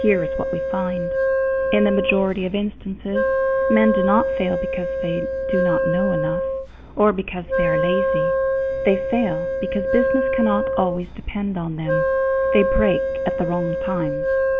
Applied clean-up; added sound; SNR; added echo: none; Wind instrument, woodwind instrument; -1 dB; none.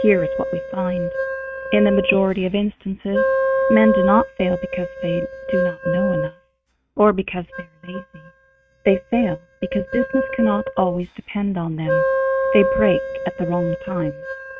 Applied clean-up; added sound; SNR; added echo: neural mask model RNNoise.